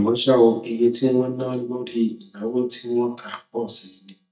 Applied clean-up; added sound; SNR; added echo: neural mask model DeepFilterNet 3.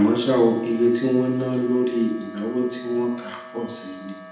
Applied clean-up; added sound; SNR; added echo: none; Wind instrument, woodwind instrument; 19 dB; reverberation time 0.9 s.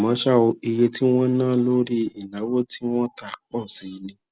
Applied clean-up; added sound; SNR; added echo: none; none; none; none.